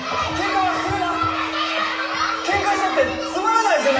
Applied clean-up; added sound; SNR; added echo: none; Wind instrument, woodwind instrument; 12 dB; reverberation time 1.2 s.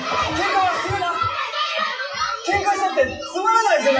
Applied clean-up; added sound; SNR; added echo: classical method WPE with log-MMSE.